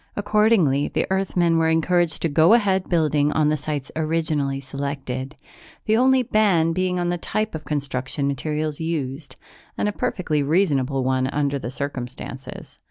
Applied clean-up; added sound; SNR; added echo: none; none; none; none.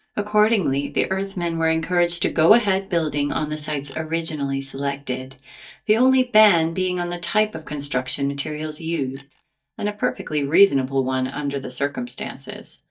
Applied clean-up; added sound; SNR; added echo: neural mask model DeepFilterNet 3.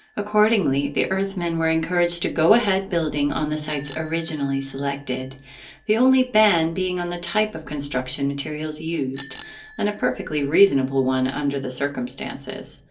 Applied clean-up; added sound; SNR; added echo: none; Bicycle bell; 13 dB; reverberation time 0.3 s.